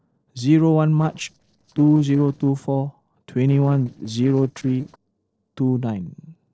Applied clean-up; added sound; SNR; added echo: neural separator model SepFormer DNS4.